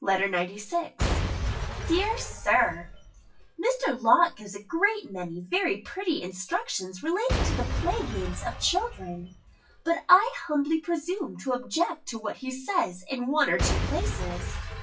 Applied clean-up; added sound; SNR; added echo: classical method WPE with log-MMSE.